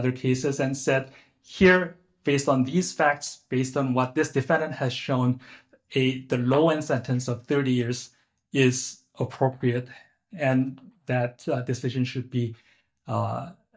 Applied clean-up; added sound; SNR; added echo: neural mask model DeepFilterNet 3.